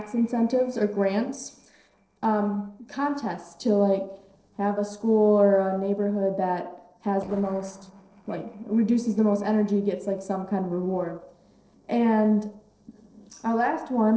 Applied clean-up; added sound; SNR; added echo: neural separator model SepFormer DNS4.